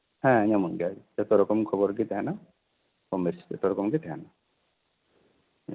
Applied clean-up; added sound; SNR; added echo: none; none; none; none.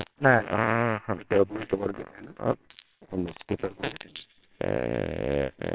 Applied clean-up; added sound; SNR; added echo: neural separator model SepFormer WHAMR!.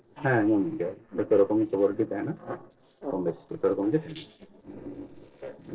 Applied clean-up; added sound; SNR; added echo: neural separator model SepFormer DNS4.